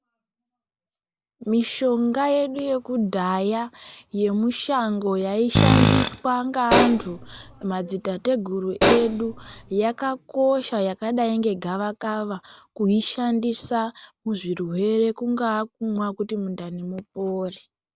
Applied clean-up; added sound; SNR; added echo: none; Tools + Hi-hat; -3 dB; none.